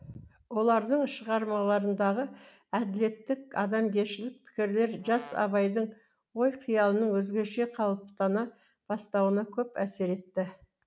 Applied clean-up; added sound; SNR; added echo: none; Brass instrument; 20 dB; none.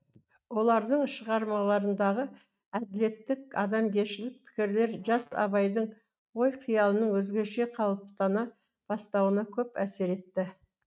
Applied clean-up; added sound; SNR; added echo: neural mask model RNNoise.